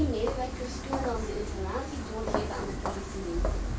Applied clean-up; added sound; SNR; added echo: none; Walk, footsteps; -2 dB; reverberation time 0.2 s.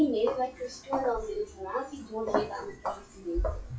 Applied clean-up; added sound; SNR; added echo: classical method WPE with log-MMSE.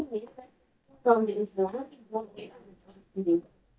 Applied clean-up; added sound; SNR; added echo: neural mask model DeepFilterNet 3.